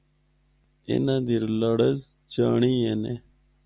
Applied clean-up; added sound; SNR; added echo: none; none; none; none.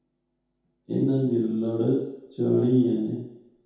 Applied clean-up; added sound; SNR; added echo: none; none; none; reverberation time 0.8 s.